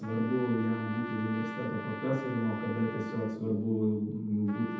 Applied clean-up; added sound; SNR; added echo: none; Trumpet; 12 dB; reverberation time 0.8 s.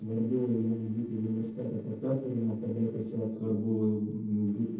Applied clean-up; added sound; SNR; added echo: neural separator model SepFormer DNS4.